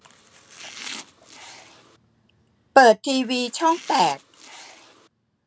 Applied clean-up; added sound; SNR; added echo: none; Domestic sounds, home sounds; 17 dB; none.